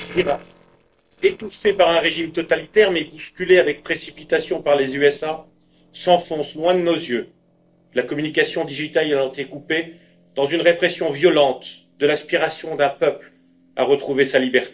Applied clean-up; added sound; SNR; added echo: neural separator model SepFormer DNS4.